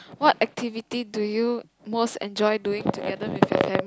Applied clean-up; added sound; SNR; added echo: none; none; none; none.